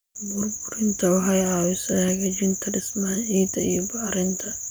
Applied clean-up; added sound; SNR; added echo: none; none; none; none.